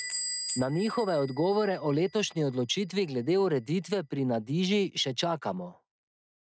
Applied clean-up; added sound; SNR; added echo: neural mask model RNNoise.